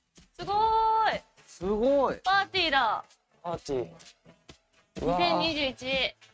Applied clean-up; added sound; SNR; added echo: neural mask model RNNoise.